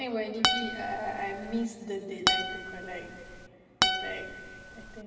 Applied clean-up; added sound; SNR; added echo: none; Acoustic guitar; -5 dB; reverberation time 2.3 s.